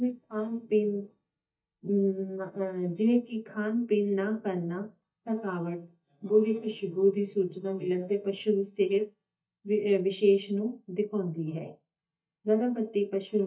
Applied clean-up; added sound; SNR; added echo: neural mask model DeepFilterNet 3.